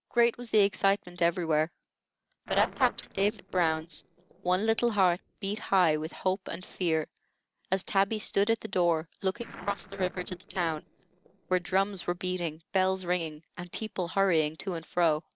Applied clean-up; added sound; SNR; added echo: neural separator model SepFormer DNS4.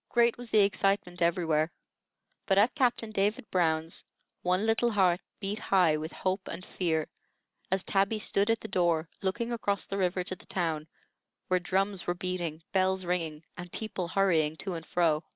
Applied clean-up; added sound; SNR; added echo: none; none; none; none.